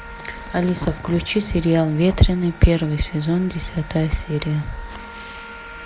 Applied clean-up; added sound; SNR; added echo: none; none; none; none.